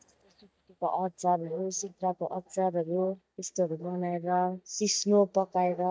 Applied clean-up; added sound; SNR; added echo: neural mask model DeepFilterNet 3.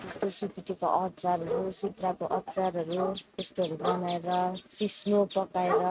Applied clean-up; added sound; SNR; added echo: neural mask model RNNoise.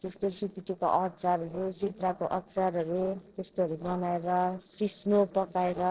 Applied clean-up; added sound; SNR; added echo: neural separator model SepFormer DNS4.